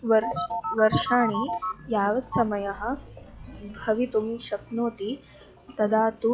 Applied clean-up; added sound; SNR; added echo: classical method log-MMSE.